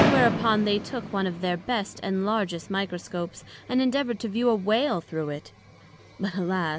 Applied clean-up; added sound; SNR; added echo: none; Fireworks; 6 dB; none.